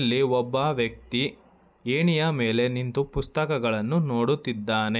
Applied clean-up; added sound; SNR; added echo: none; none; none; none.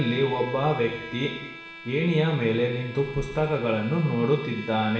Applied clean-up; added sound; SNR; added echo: none; Bowed string instrument; 15 dB; reverberation time 0.9 s.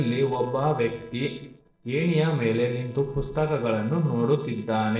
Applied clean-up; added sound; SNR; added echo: neural separator model SepFormer DNS4.